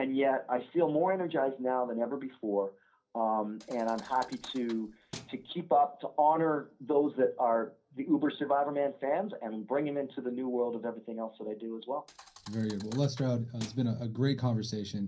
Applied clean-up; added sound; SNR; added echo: none; Thump, thud; 19 dB; reverberation time 0.3 s.